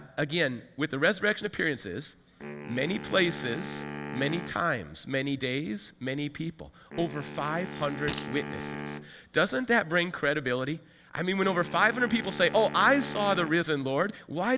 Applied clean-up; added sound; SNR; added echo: none; Wind instrument, woodwind instrument + Fart; 12 dB; none.